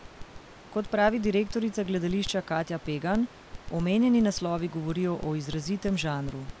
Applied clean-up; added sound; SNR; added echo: none; Crackle; 14 dB; none.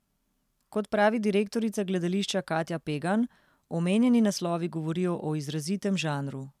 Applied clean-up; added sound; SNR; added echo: none; none; none; none.